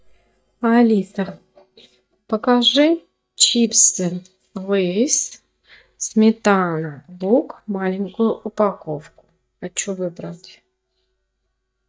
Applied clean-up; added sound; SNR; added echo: neural mask model DeepFilterNet 3.